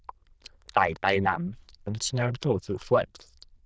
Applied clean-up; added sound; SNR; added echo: neural diffusion model UNIVERSE++.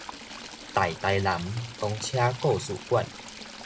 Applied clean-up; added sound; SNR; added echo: none; Stream / Trickle, dribble; 13 dB; none.